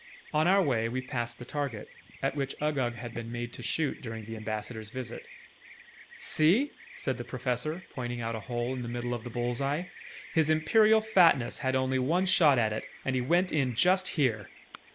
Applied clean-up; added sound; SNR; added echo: none; Bird vocalization, bird call, bird song; 20 dB; none.